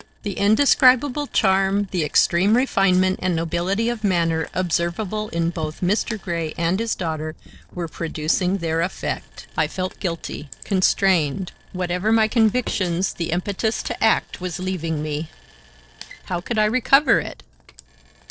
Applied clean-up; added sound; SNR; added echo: neural separator model SepFormer DNS4.